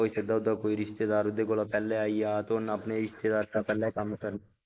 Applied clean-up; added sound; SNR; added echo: neural mask model Resemble Enhance denoiser.